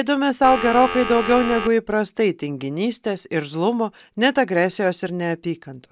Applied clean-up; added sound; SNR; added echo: none; Telephone; 6 dB; none.